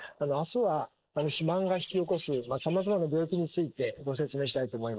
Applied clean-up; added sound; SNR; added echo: neural mask model Resemble Enhance denoiser.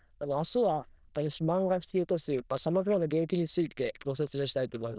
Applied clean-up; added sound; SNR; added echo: neural diffusion model UNIVERSE++.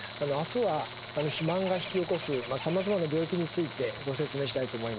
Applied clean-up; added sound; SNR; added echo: none; Bird + Tools; 10 dB; none.